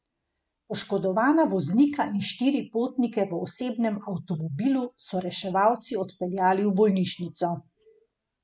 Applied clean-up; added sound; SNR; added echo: none; none; none; none.